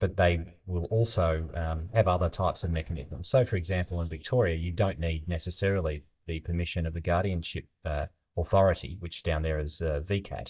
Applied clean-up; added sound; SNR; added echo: neural mask model DeepFilterNet 3.